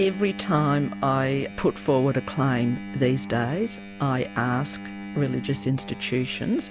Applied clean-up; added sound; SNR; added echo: none; Engine; 12 dB; none.